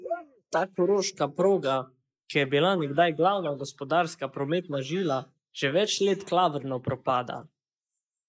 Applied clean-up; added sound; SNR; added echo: neural mask model Resemble Enhance denoiser.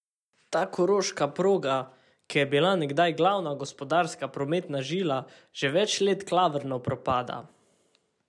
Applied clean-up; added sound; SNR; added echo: none; none; none; none.